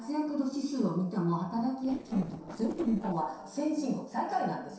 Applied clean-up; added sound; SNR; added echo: neural separator model SepFormer DNS4.